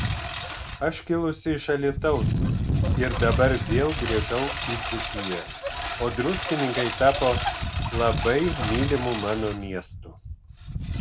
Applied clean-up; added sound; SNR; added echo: none; Engine; 1 dB; none.